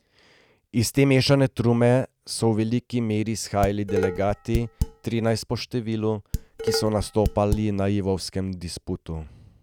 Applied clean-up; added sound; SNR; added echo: none; Dishes, pots, and pans; 6 dB; none.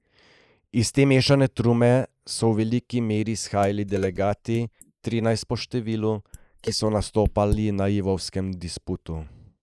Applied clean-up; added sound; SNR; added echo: neural mask model Resemble Enhance denoiser.